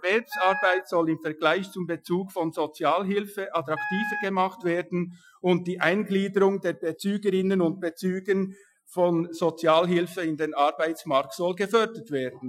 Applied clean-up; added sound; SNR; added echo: classical method Wiener filter.